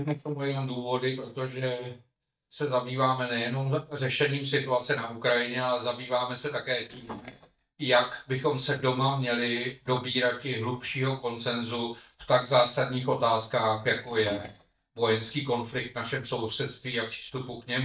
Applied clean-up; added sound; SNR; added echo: neural mask model DeepFilterNet 3.